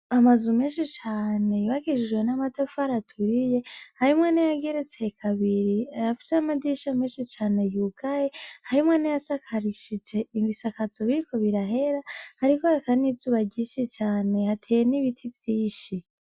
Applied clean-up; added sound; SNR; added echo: none; none; none; none.